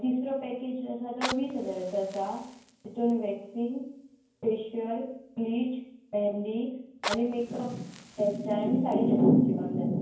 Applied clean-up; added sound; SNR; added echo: none; Fire; 16 dB; reverberation time 0.9 s.